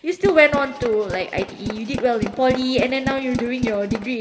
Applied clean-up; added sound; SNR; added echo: none; Tools; 8 dB; reverberation time 2.0 s.